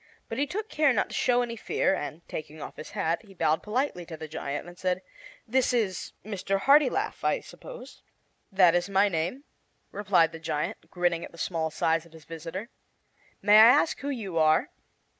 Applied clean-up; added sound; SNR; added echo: none; none; none; none.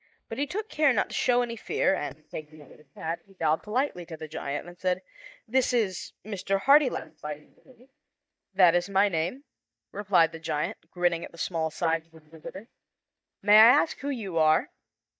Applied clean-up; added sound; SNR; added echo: neural mask model DeepFilterNet 3.